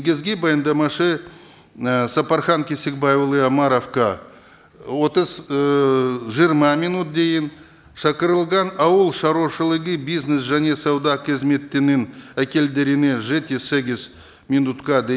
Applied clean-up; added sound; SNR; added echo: none; none; none; none.